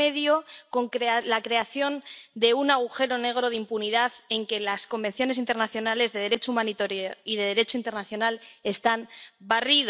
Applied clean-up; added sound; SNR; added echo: none; none; none; none.